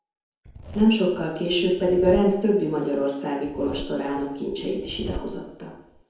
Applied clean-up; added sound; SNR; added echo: none; Zipper (clothing); 15 dB; reverberation time 0.9 s.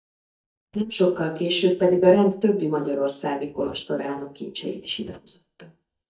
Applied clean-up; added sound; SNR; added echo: neural mask model DeepFilterNet 3.